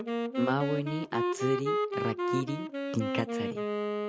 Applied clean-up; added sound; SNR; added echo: none; Wind instrument, woodwind instrument; -2 dB; none.